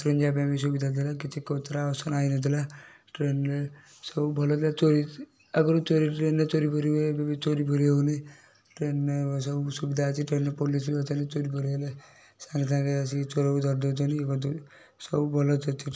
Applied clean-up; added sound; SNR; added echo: none; none; none; none.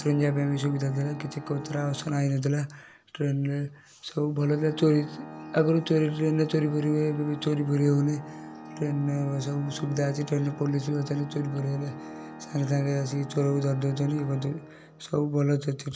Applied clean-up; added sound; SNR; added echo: none; Organ; 15 dB; none.